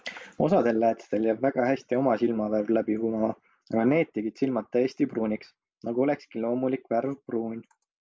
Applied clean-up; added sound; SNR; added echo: none; none; none; none.